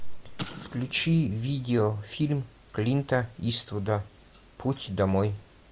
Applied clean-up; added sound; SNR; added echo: none; Explosion; 16 dB; none.